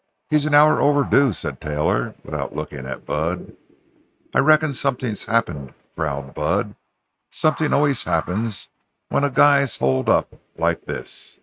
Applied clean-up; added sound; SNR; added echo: neural mask model RNNoise.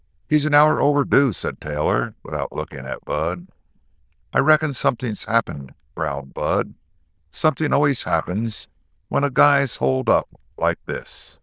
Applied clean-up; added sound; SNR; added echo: neural diffusion model UNIVERSE++.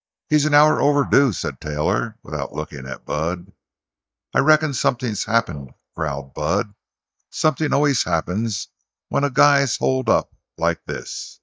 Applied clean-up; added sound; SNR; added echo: neural mask model DeepFilterNet 3.